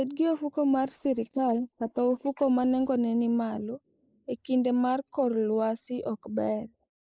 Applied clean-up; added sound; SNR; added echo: neural mask model Resemble Enhance denoiser.